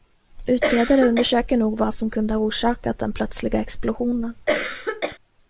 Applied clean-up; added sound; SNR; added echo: none; Cough; 3 dB; none.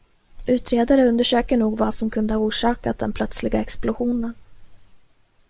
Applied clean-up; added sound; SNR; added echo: none; none; none; none.